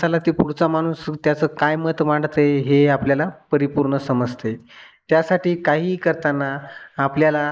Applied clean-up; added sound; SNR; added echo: neural mask model Resemble Enhance denoiser.